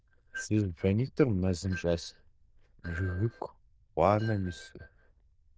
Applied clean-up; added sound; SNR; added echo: neural diffusion model UNIVERSE++.